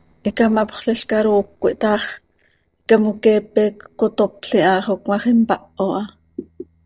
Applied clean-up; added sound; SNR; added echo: neural separator model SepFormer DNS4.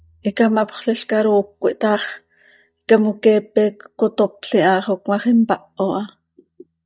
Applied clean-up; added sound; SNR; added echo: neural mask model DeepFilterNet 3.